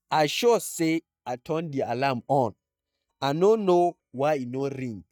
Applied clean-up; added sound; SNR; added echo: neural mask model DeepFilterNet 3.